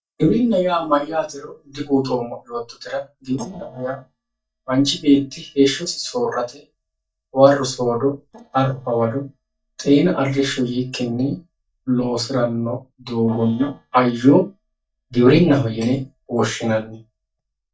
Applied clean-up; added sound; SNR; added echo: neural mask model DeepFilterNet 3.